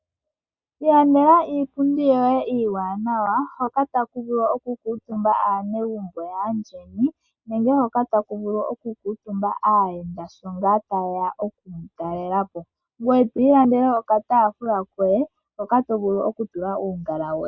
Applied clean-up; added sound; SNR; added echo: none; none; none; none.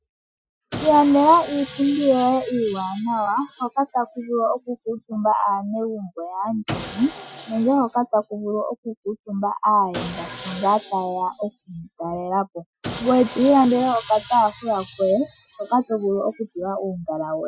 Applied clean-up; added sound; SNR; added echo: classical method Wiener filter.